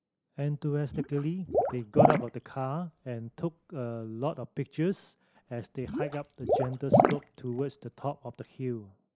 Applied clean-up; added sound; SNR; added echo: neural mask model Resemble Enhance denoiser.